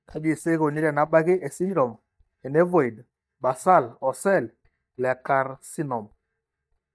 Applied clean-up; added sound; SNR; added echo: neural mask model DeepFilterNet 3.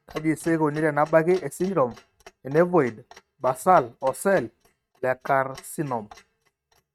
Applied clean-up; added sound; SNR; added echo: neural mask model RNNoise.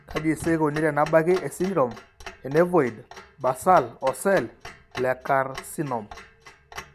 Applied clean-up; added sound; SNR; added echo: none; Clock; 17 dB; none.